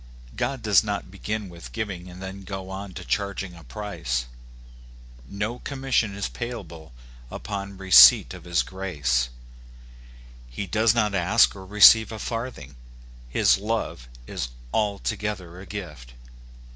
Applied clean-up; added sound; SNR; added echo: none; none; none; none.